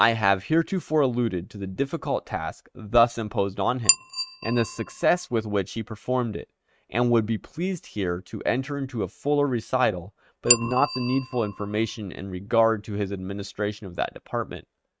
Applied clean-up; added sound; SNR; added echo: neural mask model RNNoise.